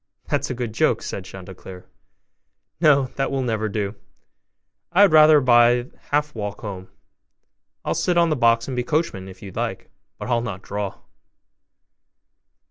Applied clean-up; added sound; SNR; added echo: none; none; none; none.